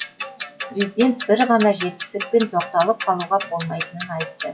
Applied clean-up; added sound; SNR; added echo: classical method WPE with log-MMSE.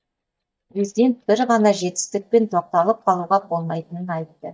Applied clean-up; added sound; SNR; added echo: neural mask model DeepFilterNet 3.